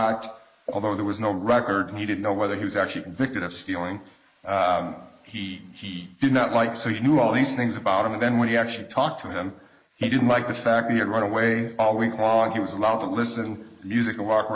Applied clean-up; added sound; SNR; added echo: neural mask model Resemble Enhance denoiser.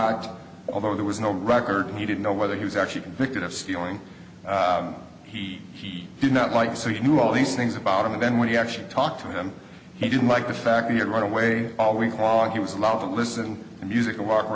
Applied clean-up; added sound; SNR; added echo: none; none; none; none.